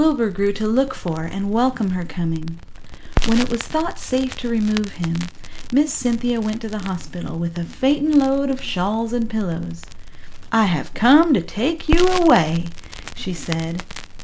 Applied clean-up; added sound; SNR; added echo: none; Crackle; 6 dB; none.